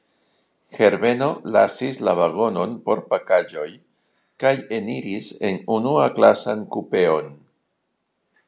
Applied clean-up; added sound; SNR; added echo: none; none; none; none.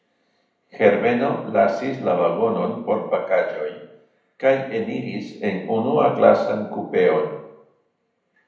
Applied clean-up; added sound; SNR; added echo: none; none; none; reverberation time 0.7 s.